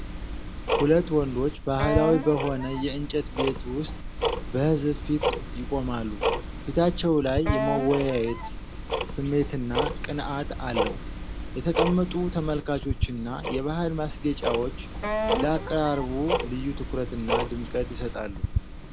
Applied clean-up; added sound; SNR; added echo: none; Wind instrument, woodwind instrument + Tick-tock; 2 dB; none.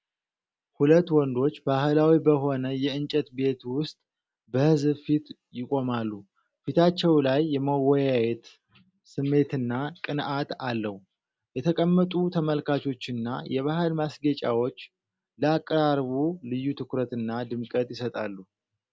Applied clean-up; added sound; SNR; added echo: none; none; none; none.